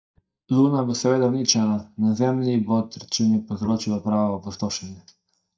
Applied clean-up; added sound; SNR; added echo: neural mask model DeepFilterNet 3.